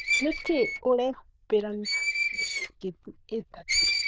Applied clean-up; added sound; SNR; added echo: neural diffusion model UNIVERSE++.